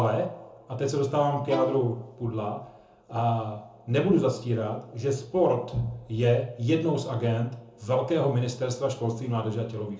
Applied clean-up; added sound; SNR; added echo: none; Bowed string instrument; 10 dB; reverberation time 0.6 s.